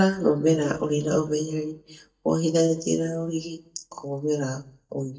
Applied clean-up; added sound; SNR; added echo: neural mask model DeepFilterNet 3.